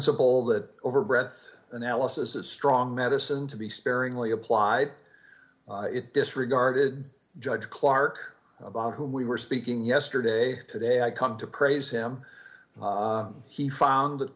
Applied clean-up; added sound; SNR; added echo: none; none; none; none.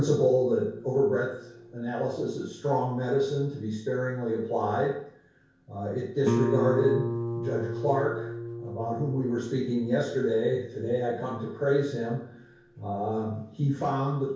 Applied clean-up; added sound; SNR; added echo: none; Guitar; 9 dB; reverberation time 0.6 s.